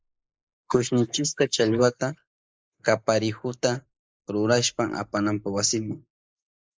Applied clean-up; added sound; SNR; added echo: neural mask model Resemble Enhance denoiser.